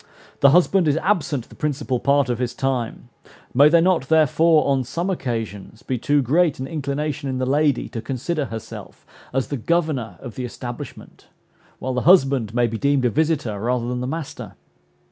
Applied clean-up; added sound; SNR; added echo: none; none; none; none.